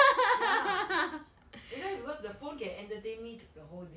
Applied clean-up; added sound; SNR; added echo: none; none; none; none.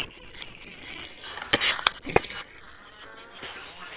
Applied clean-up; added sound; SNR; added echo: neural separator model SepFormer WHAM!.